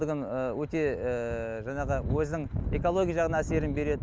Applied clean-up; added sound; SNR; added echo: none; none; none; none.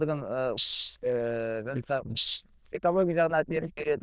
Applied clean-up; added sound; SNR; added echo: neural diffusion model UNIVERSE++.